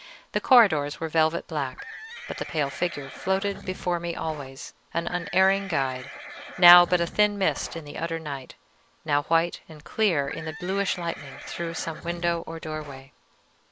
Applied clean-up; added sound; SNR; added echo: none; Livestock, farm animals, working animals; 14 dB; none.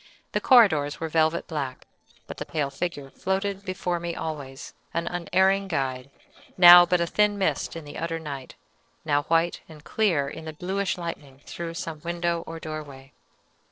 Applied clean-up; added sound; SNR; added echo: neural separator model SepFormer DNS4.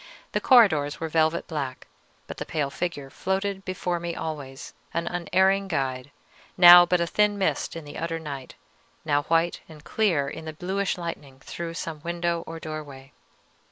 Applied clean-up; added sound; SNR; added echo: none; none; none; none.